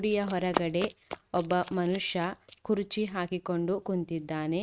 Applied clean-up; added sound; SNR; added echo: neural mask model RNNoise.